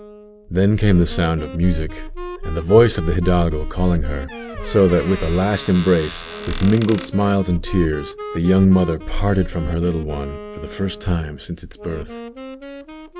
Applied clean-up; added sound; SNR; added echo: none; Wind instrument, woodwind instrument + Squeak; 15 dB; none.